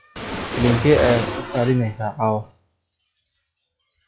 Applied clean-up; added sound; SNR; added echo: classical method log-MMSE.